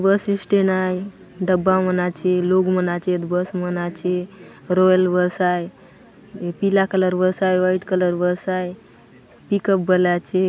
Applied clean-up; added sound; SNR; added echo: none; none; none; none.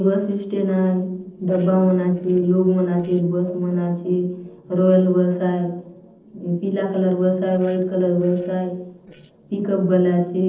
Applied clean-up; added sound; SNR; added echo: neural separator model SepFormer DNS4.